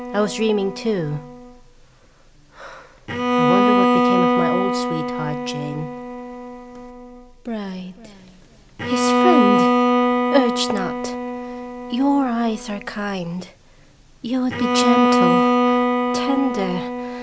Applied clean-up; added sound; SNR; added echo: none; Bowed string instrument; -4 dB; none.